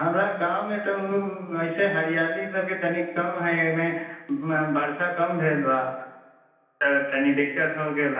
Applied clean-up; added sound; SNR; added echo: none; none; none; reverberation time 0.9 s.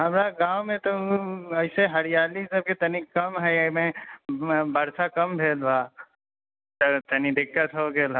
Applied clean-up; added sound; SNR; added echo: none; none; none; none.